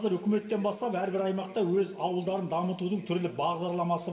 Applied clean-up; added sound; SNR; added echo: none; none; none; reverberation time 1.6 s.